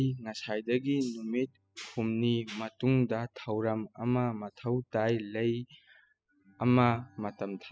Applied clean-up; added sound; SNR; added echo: classical method spectral subtraction.